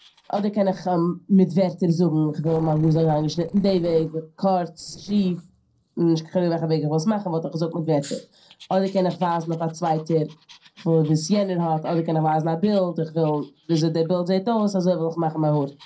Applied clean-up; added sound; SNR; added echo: neural separator model SepFormer DNS4.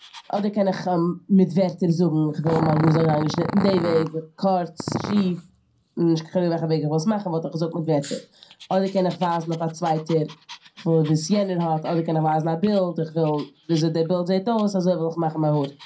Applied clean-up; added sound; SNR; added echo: none; Growling; 13 dB; reverberation time 0.2 s.